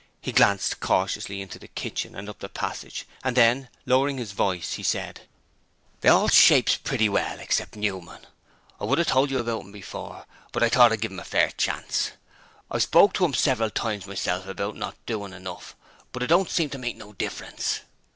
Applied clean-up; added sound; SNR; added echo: none; none; none; none.